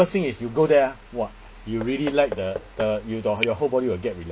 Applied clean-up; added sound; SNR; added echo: none; Knock / Wood; 15 dB; none.